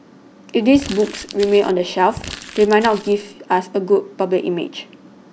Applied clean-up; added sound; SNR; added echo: none; Crumpling, crinkling; 16 dB; none.